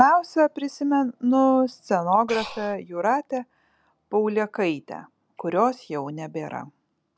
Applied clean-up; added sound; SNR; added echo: none; Breathing; 12 dB; none.